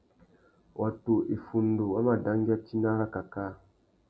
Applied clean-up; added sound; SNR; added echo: none; none; none; none.